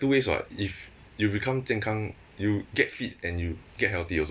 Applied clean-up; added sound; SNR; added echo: none; none; none; none.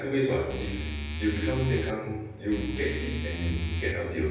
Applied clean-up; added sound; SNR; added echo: none; Musical instrument; 3 dB; reverberation time 1.1 s.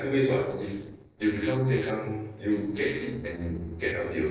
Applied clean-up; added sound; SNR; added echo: neural separator model SepFormer DNS4.